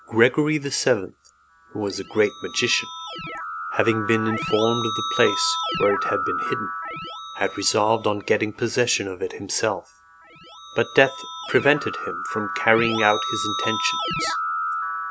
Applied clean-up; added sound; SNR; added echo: none; Keyboard (musical); 6 dB; none.